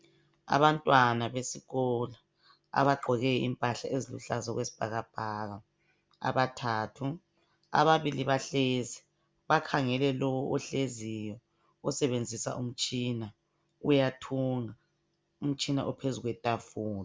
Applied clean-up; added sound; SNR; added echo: none; none; none; none.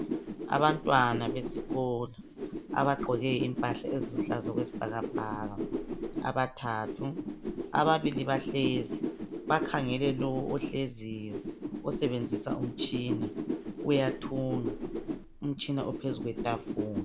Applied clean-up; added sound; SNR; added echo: none; Whoosh, swoosh, swish; 4 dB; none.